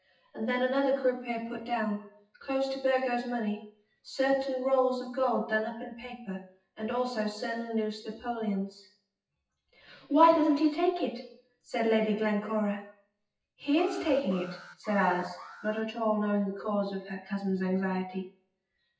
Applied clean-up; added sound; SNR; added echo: classical method WPE with log-MMSE.